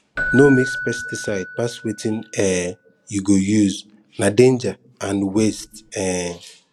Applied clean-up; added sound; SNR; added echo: none; Keyboard (musical); 12 dB; none.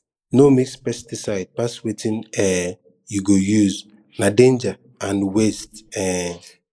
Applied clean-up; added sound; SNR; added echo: neural mask model Resemble Enhance denoiser.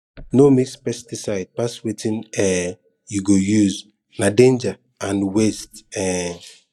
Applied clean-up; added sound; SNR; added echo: neural mask model DeepFilterNet 3.